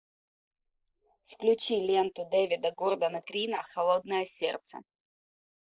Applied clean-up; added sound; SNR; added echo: neural mask model Resemble Enhance denoiser.